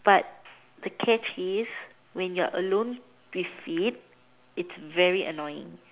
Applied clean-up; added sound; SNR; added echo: none; none; none; none.